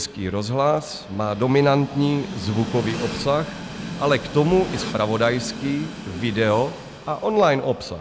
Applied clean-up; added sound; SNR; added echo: none; Train; 11 dB; none.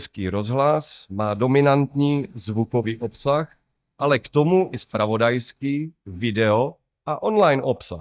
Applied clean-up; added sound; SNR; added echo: neural mask model DeepFilterNet 3.